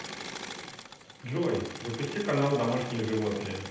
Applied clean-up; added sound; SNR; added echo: none; Engine / Mechanisms; 11 dB; reverberation time 0.8 s.